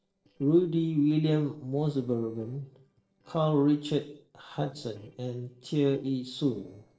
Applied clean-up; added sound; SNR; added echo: neural separator model SepFormer DNS4.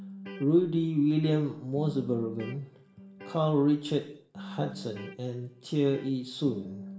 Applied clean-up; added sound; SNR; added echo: none; Electric guitar; 15 dB; reverberation time 0.5 s.